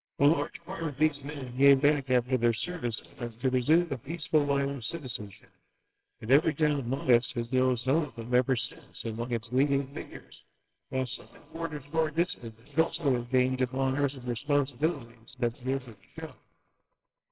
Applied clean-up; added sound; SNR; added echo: neural separator model SepFormer WHAMR!.